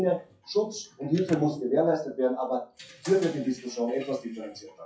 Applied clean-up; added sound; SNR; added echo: classical method WPE with log-MMSE.